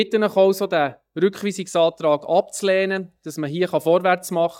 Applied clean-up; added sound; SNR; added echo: neural mask model DeepFilterNet 3.